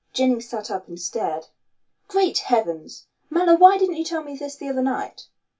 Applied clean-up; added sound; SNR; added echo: none; none; none; reverberation time 0.2 s.